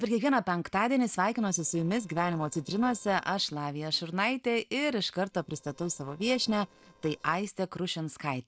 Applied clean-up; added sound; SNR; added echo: neural separator model SepFormer DNS4.